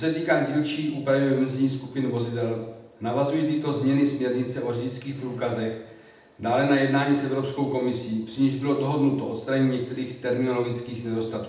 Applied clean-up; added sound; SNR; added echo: none; none; none; reverberation time 0.8 s.